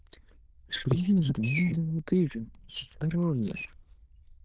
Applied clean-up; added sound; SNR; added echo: neural diffusion model UNIVERSE++.